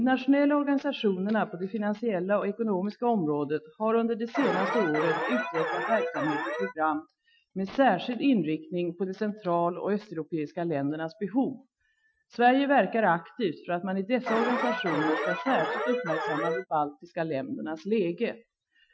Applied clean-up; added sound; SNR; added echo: classical method Wiener filter.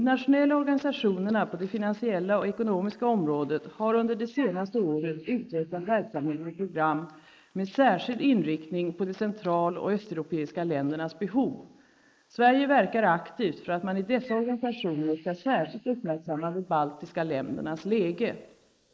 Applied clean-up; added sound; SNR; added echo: neural mask model Resemble Enhance denoiser.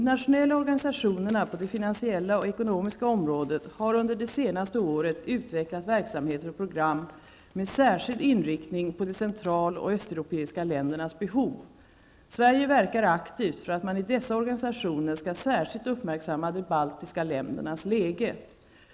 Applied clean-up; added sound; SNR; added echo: none; none; none; none.